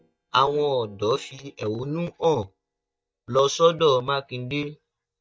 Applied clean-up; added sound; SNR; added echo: neural mask model DeepFilterNet 3.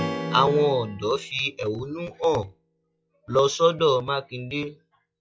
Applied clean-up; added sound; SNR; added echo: classical method log-MMSE.